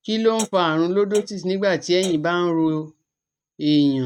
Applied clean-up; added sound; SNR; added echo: neural mask model RNNoise.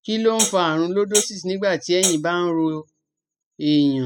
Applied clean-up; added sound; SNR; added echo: classical method spectral subtraction.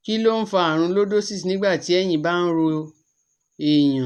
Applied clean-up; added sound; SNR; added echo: none; none; none; none.